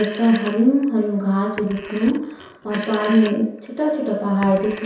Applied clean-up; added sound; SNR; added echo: none; Telephone; 15 dB; reverberation time 0.7 s.